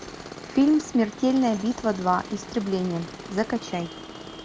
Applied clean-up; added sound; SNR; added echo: none; Tools + Traffic noise, roadway noise; 14 dB; none.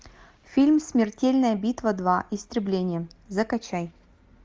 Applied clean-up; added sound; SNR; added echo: none; none; none; none.